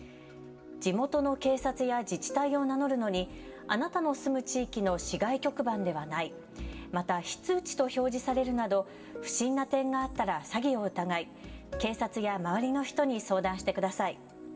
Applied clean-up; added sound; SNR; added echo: none; none; none; reverberation time 1.7 s.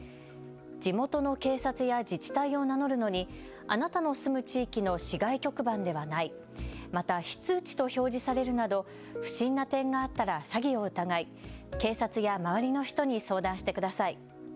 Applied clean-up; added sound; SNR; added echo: none; none; none; none.